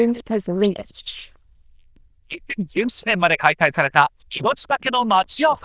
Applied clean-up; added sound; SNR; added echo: neural diffusion model UNIVERSE++.